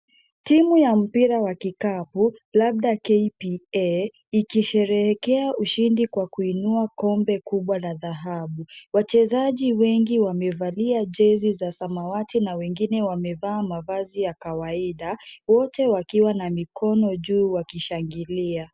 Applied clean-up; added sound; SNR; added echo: none; none; none; none.